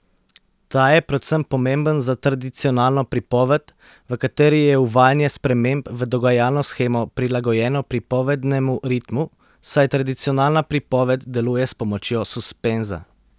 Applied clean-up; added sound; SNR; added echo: none; none; none; none.